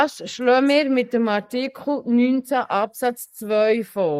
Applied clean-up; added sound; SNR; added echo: neural mask model Resemble Enhance denoiser.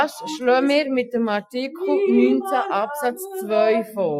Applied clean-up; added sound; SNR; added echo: classical method Wiener filter.